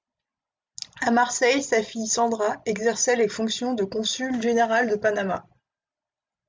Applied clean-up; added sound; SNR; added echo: none; none; none; none.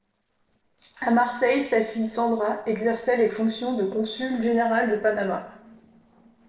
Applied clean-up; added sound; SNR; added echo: neural separator model SepFormer DNS4.